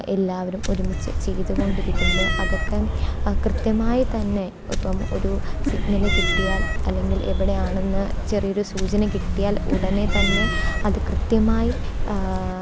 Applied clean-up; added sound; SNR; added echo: none; Cat; -3 dB; none.